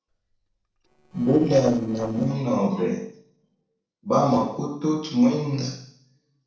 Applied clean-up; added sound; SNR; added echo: neural separator model SepFormer DNS4.